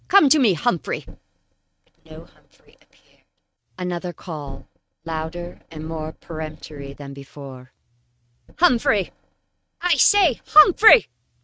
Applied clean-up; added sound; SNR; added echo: neural mask model RNNoise.